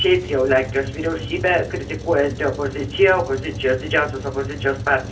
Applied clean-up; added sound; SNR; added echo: none; Truck; 10 dB; reverberation time 0.2 s.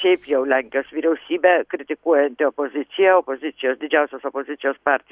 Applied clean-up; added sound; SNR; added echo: none; none; none; none.